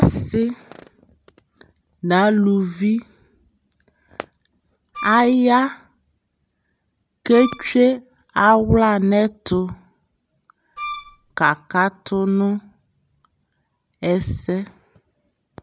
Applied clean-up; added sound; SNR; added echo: none; Wind instrument, woodwind instrument; 12 dB; none.